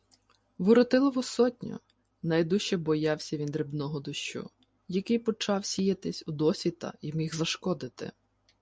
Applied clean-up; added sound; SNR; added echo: none; none; none; none.